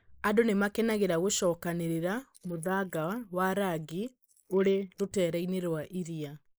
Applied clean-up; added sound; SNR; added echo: neural mask model Resemble Enhance denoiser.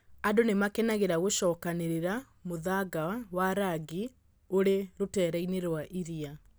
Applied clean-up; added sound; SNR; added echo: none; none; none; none.